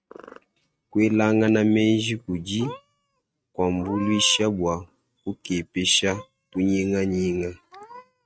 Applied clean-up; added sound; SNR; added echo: neural mask model RNNoise.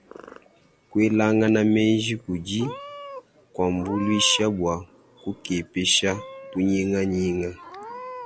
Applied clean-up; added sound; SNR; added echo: none; Meow / Purr; 17 dB; none.